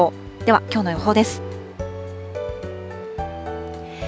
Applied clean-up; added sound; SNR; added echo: none; none; none; none.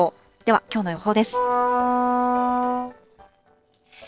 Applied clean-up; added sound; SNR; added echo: neural separator model SepFormer DNS4.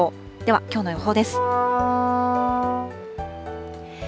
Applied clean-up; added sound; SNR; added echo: none; Wind instrument, woodwind instrument; -3 dB; none.